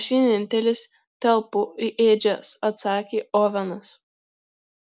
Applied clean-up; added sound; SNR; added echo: none; none; none; none.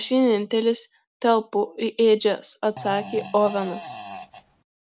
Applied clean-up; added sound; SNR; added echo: none; Fart; 14 dB; none.